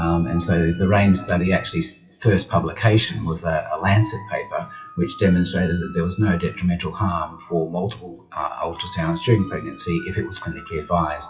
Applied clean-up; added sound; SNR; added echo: classical method WPE with log-MMSE.